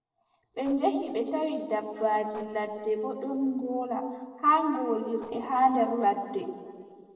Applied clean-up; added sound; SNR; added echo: neural separator model SepFormer DNS4.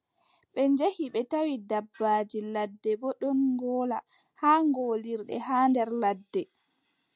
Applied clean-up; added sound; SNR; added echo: none; none; none; none.